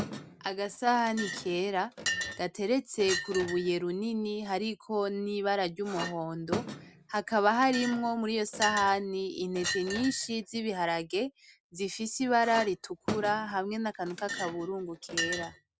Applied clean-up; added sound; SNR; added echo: none; Chink, clink; 9 dB; none.